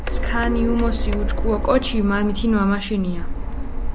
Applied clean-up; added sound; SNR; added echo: none; Printer; 0 dB; none.